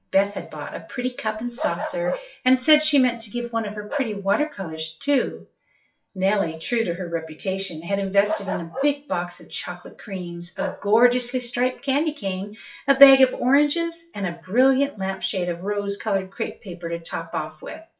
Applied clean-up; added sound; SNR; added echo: classical method WPE with log-MMSE.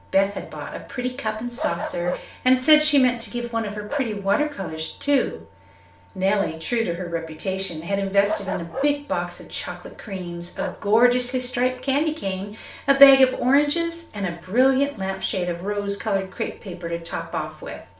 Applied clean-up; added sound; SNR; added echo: none; Bark; 11 dB; reverberation time 0.4 s.